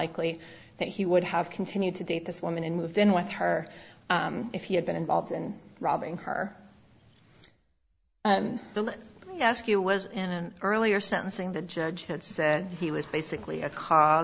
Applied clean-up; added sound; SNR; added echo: none; none; none; none.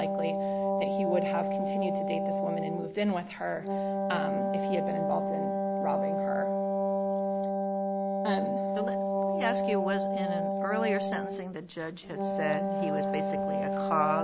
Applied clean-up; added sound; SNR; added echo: none; Wind instrument, woodwind instrument; -5 dB; none.